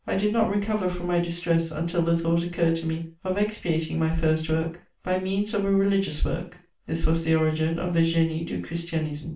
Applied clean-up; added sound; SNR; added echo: none; none; none; reverberation time 0.3 s.